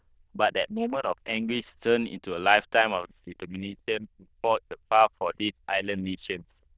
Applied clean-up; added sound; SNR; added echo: neural diffusion model UNIVERSE++.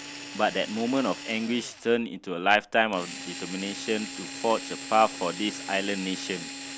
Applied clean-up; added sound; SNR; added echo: none; Drill; 11 dB; none.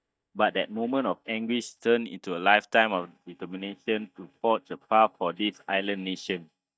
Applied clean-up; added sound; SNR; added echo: neural mask model DeepFilterNet 3.